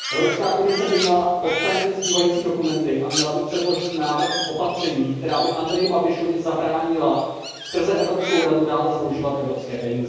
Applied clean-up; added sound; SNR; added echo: none; Crow; 10 dB; reverberation time 1.3 s.